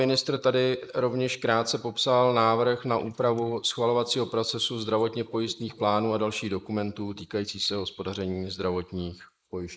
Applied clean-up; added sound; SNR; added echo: neural mask model Resemble Enhance denoiser.